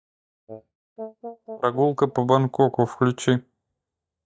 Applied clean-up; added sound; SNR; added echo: neural mask model DeepFilterNet 3.